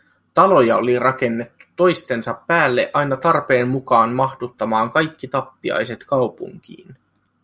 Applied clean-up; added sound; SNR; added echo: none; none; none; none.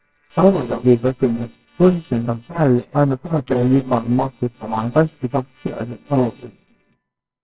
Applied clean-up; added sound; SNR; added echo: neural separator model SepFormer WHAMR!.